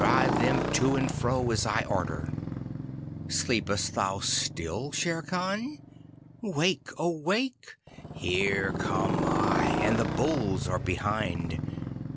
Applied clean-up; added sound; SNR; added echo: none; Motorcycle; 2 dB; none.